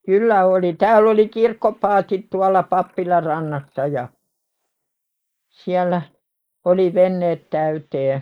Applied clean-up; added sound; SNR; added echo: neural mask model Resemble Enhance denoiser.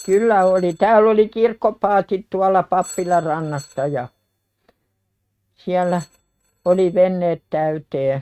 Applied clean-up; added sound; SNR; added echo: neural mask model RNNoise.